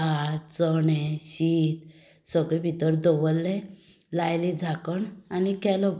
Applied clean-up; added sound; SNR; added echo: none; none; none; none.